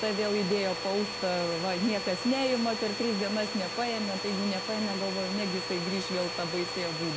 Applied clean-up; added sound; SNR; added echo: none; Domestic sounds, home sounds; 5 dB; none.